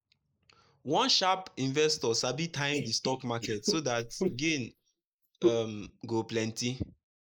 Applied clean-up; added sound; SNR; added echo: neural mask model Resemble Enhance denoiser.